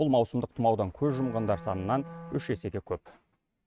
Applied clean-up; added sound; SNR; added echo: neural mask model RNNoise.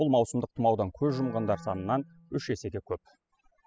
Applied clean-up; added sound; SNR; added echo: classical method spectral subtraction.